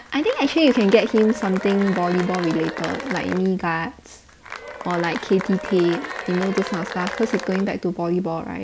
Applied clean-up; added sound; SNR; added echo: none; Applause / Cheering; 10 dB; none.